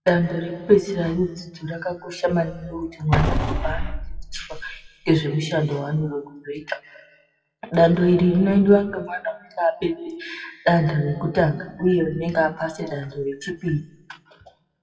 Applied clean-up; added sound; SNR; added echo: classical method WPE with log-MMSE.